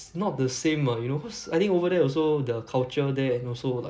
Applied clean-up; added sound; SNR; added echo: none; none; none; none.